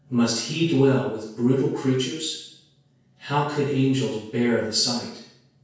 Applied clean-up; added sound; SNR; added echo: none; none; none; reverberation time 0.6 s.